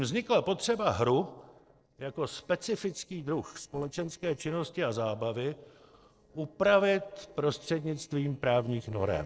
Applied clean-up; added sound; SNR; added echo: neural separator model SepFormer DNS4.